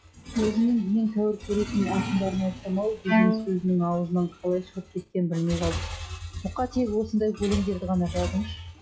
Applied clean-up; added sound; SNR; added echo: classical method log-MMSE.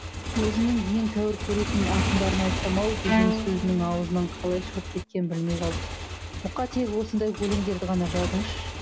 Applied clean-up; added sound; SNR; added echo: none; Motorcycle / Engine + Bowed string instrument; 3 dB; none.